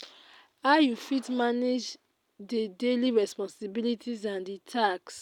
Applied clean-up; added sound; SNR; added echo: none; none; none; none.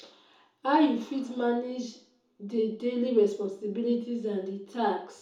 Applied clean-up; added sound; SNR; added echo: none; none; none; reverberation time 0.7 s.